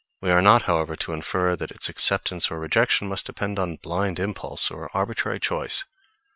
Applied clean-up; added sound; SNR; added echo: neural separator model SepFormer WHAM!.